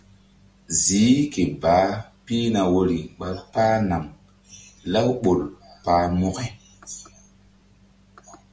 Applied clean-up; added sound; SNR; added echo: none; none; none; none.